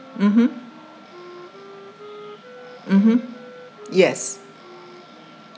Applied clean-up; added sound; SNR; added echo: none; Wind instrument, woodwind instrument; 20 dB; none.